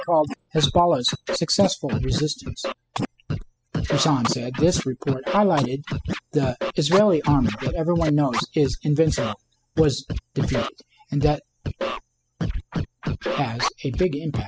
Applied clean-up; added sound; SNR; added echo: classical method spectral subtraction.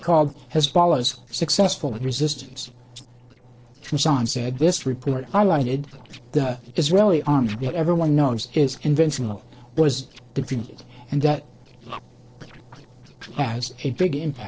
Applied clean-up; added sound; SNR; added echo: neural separator model SepFormer DNS4.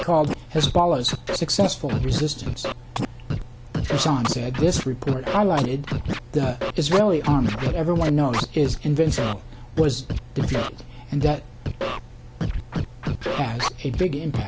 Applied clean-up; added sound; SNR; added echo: none; Scratching (performance technique); 5 dB; none.